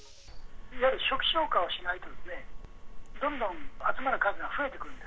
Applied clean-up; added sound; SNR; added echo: none; none; none; none.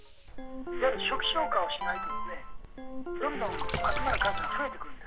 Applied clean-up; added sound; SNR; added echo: none; Ringtone + Water / Splash, splatter; 4 dB; none.